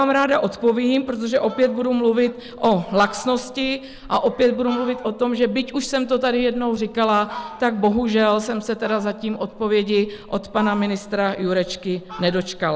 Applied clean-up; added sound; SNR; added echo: none; Fowl; 20 dB; none.